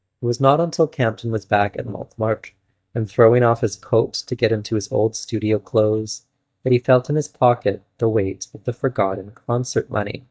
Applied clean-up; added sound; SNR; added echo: neural mask model DeepFilterNet 3.